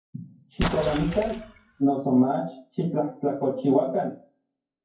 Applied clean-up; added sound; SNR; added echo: classical method WPE with log-MMSE.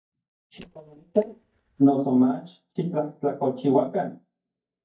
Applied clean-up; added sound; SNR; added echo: neural mask model DeepFilterNet 3.